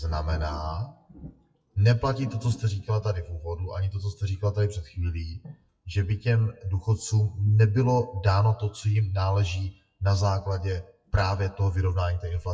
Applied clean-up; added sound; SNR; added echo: classical method WPE with log-MMSE.